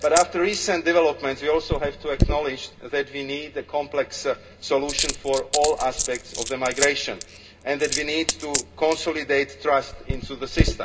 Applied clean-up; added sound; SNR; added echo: none; Coin (dropping); 5 dB; reverberation time 0.2 s.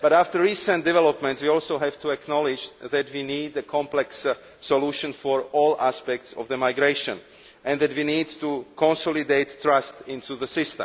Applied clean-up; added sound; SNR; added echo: none; none; none; none.